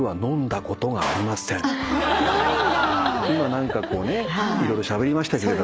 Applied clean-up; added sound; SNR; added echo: none; Clapping; 12 dB; none.